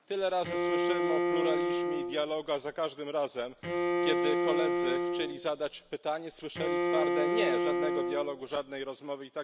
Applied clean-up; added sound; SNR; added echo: none; Bowed string instrument; -4 dB; none.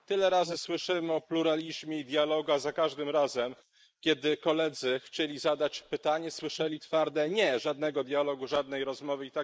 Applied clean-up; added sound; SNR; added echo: neural mask model Resemble Enhance denoiser.